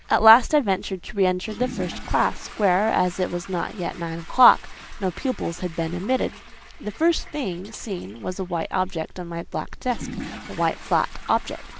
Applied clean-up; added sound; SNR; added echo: none; Toilet flush / Water; 17 dB; none.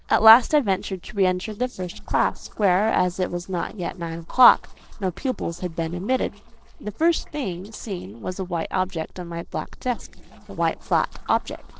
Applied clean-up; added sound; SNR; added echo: neural separator model SepFormer DNS4.